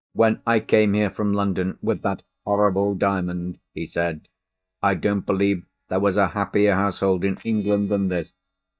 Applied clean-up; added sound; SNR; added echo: neural mask model DeepFilterNet 3.